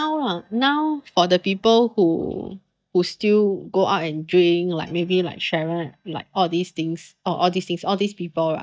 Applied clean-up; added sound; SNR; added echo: neural mask model DeepFilterNet 3.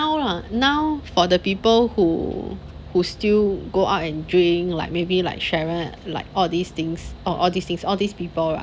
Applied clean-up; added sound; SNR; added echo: none; none; none; none.